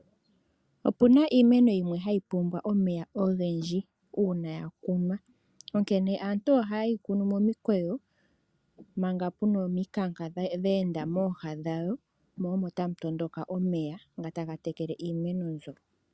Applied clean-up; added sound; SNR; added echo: none; none; none; none.